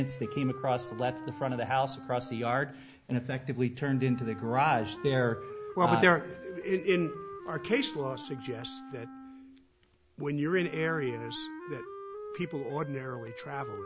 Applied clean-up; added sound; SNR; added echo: none; Wind instrument, woodwind instrument; 13 dB; none.